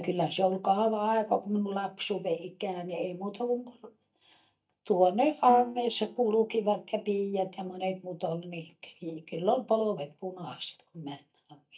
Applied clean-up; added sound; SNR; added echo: neural mask model DeepFilterNet 3.